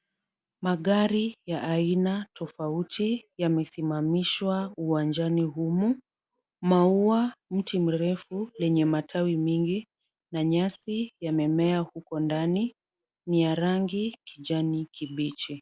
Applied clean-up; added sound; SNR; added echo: none; none; none; none.